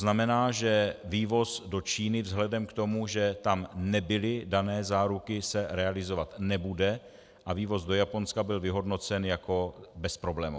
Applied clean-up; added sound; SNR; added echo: none; none; none; none.